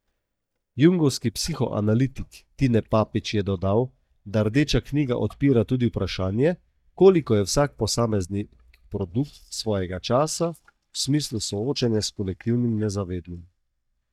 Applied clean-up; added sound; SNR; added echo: neural mask model DeepFilterNet 3.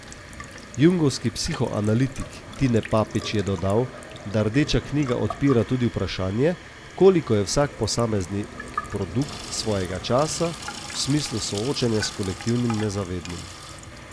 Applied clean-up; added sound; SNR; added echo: none; Sink (filling or washing) / Water tap, faucet; 13 dB; none.